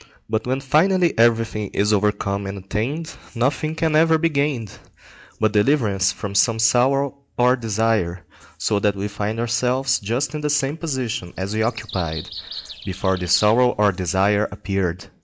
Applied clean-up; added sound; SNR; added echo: none; Bird vocalization, bird call, bird song; 16 dB; none.